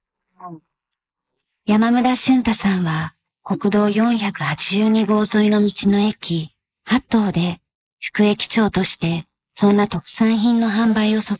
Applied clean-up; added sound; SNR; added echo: neural mask model Resemble Enhance denoiser.